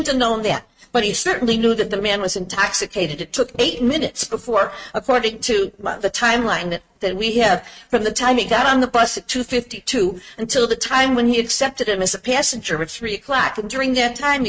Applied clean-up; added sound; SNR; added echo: neural mask model RNNoise.